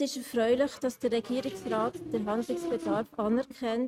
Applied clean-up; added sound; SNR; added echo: neural mask model RNNoise.